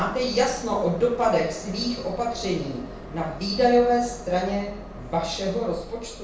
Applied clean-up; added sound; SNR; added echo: none; Train; 14 dB; reverberation time 0.6 s.